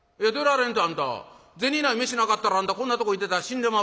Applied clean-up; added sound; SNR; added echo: none; none; none; none.